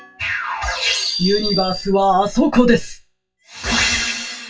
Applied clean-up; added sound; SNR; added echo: classical method WPE with log-MMSE.